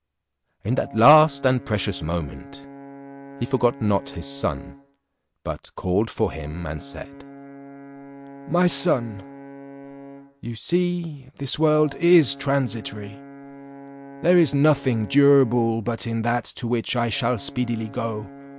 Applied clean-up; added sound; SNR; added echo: none; Brass instrument; 18 dB; none.